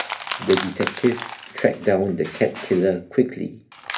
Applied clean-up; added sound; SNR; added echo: none; Crushing; 11 dB; reverberation time 0.3 s.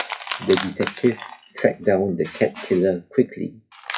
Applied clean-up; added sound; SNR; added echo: classical method WPE with log-MMSE.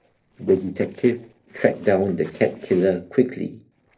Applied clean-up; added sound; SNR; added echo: neural separator model SepFormer DNS4.